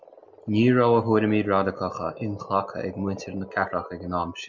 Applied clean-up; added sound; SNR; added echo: none; Frog; 18 dB; none.